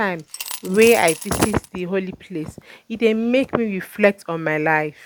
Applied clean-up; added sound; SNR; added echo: none; Coin (dropping) / Glass; 11 dB; none.